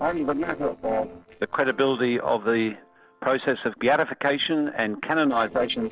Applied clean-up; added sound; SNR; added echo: neural separator model SepFormer DNS4.